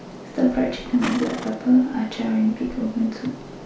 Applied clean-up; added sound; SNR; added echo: none; Livestock, farm animals, working animals; 16 dB; none.